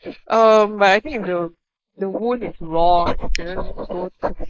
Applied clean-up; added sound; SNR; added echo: neural mask model Resemble Enhance denoiser.